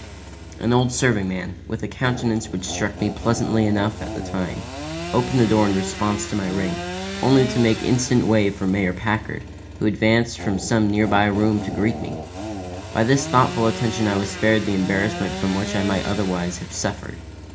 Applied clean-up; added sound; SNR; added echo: none; Sawing / Engine; 11 dB; reverberation time 0.4 s.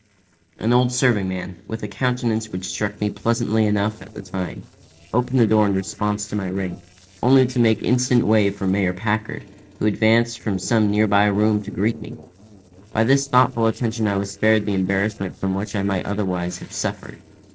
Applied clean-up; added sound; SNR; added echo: neural separator model SepFormer DNS4.